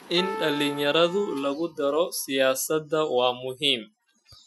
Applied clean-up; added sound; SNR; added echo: classical method Wiener filter.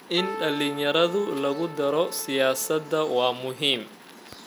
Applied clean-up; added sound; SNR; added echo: none; Keyboard (musical); 13 dB; none.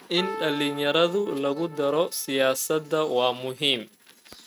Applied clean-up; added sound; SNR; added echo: neural mask model RNNoise.